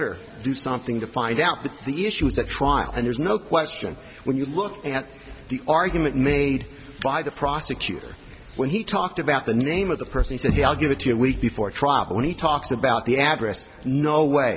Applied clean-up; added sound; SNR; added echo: none; none; none; none.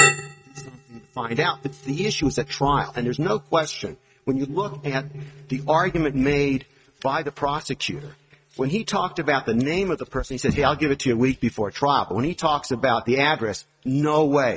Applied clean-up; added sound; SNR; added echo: neural mask model RNNoise.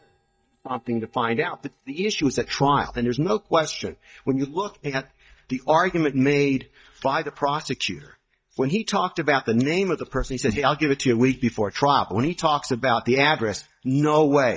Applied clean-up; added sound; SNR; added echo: neural mask model DeepFilterNet 3.